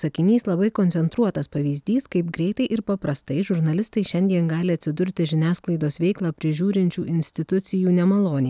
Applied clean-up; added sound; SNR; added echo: none; none; none; none.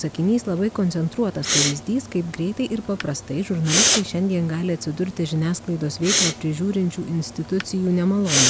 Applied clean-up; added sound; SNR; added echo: none; Respiratory sounds; 3 dB; none.